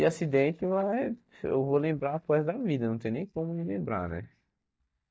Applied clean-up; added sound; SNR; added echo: neural mask model DeepFilterNet 3.